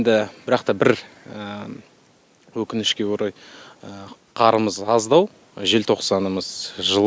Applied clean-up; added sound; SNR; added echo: none; none; none; none.